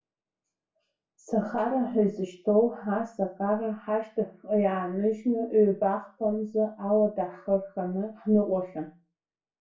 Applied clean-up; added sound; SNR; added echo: none; none; none; reverberation time 0.3 s.